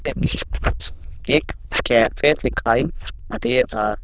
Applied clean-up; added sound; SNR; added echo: neural diffusion model UNIVERSE++.